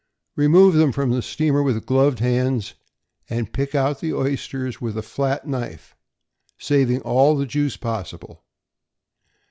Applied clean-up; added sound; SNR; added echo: none; none; none; none.